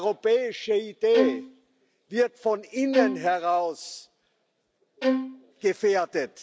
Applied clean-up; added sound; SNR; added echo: none; Bowed string instrument; 3 dB; none.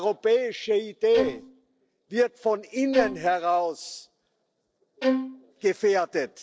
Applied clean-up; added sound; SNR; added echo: neural separator model SepFormer DNS4.